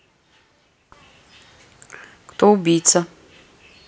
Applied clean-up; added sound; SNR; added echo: none; none; none; none.